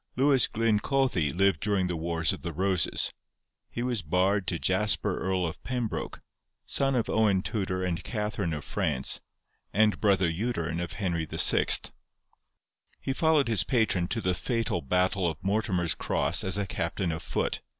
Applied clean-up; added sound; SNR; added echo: none; none; none; none.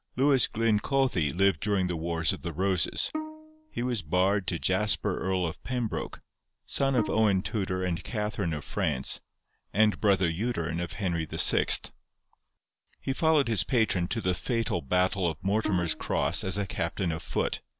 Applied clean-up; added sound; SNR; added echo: none; Bowed string instrument; 12 dB; none.